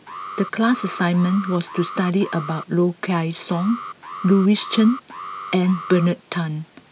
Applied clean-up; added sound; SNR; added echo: none; Alarm; 14 dB; none.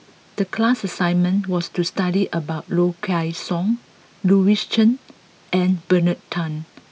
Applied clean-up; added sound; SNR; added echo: none; none; none; none.